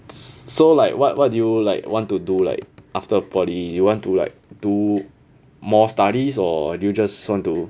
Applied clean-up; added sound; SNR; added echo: none; none; none; none.